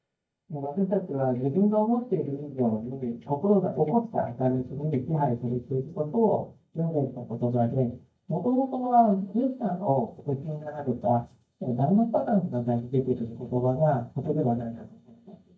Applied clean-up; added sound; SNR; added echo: neural mask model DeepFilterNet 3.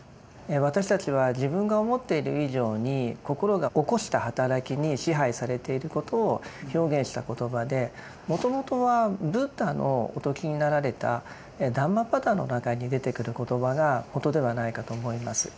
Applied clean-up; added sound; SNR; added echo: none; none; none; none.